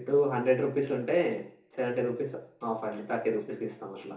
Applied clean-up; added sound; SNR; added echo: none; none; none; reverberation time 0.7 s.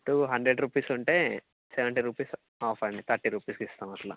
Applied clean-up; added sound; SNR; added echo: none; none; none; none.